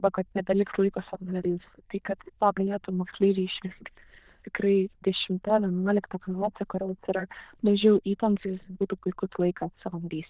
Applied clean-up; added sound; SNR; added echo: neural diffusion model UNIVERSE++.